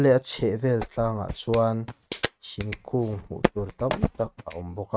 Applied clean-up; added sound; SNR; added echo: neural mask model RNNoise.